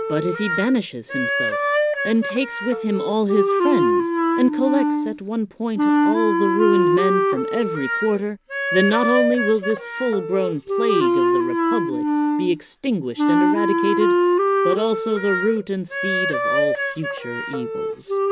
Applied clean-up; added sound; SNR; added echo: none; Wind instrument, woodwind instrument; -2 dB; none.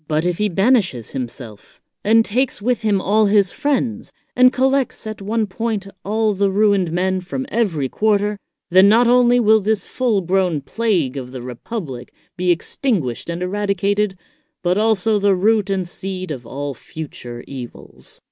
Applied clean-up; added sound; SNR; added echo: none; none; none; none.